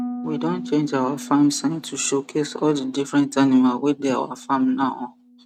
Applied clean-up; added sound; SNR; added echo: none; Harp; 15 dB; none.